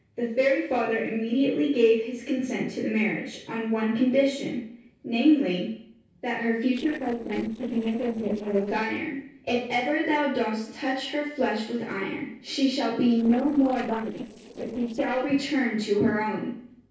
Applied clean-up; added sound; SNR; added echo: neural separator model SepFormer DNS4.